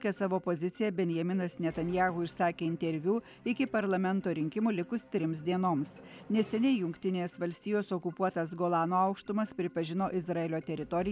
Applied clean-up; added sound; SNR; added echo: none; none; none; none.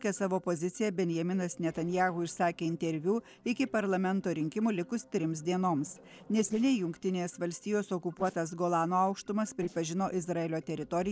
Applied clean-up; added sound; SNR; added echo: neural separator model SepFormer DNS4.